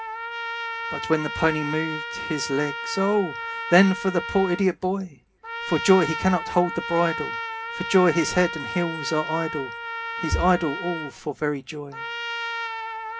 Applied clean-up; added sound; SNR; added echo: none; Trumpet; 7 dB; reverberation time 0.3 s.